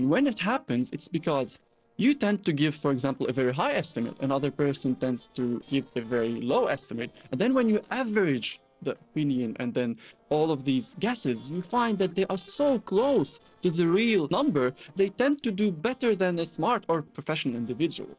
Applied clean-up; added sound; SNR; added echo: neural separator model SepFormer DNS4.